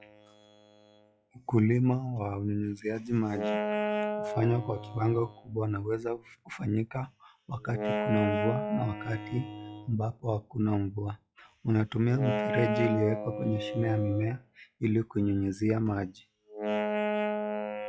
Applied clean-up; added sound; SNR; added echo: classical method log-MMSE.